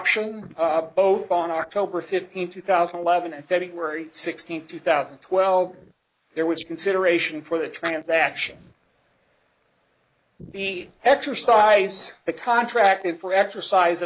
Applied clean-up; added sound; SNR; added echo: neural mask model Resemble Enhance denoiser.